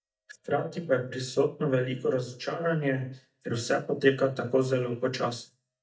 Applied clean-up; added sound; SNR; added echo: neural mask model DeepFilterNet 3.